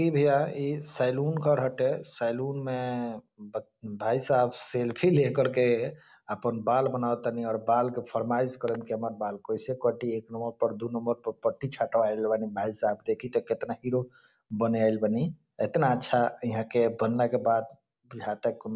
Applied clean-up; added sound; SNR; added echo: none; none; none; none.